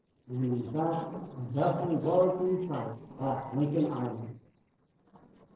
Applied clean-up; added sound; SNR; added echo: neural separator model SepFormer DNS4.